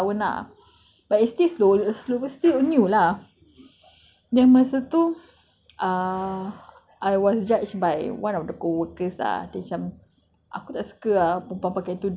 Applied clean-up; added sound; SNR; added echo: none; none; none; none.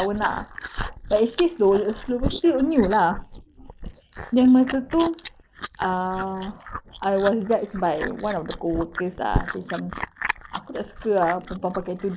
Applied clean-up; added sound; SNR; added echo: neural mask model Resemble Enhance denoiser.